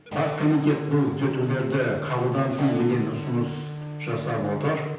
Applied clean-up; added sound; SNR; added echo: none; Electric guitar; 9 dB; reverberation time 0.9 s.